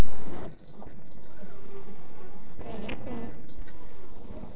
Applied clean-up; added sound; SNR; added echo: neural separator model SepFormer DNS4.